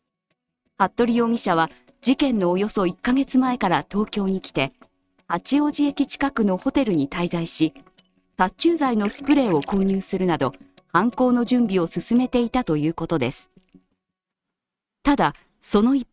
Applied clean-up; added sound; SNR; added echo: neural mask model RNNoise.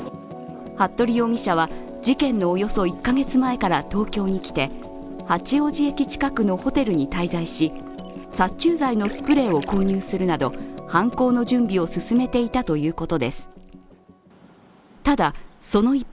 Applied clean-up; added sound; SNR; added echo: none; Splash, splatter; 18 dB; none.